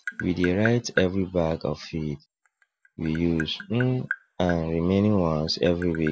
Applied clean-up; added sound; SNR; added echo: none; Tap; 14 dB; none.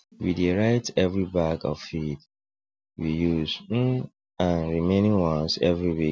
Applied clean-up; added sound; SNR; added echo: none; none; none; none.